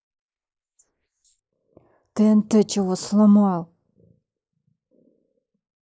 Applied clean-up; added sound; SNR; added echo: neural mask model Resemble Enhance denoiser.